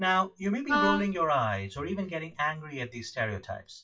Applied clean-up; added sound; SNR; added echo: classical method WPE with log-MMSE.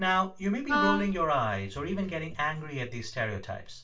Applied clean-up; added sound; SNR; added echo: none; Wind instrument, woodwind instrument; 0 dB; reverberation time 0.2 s.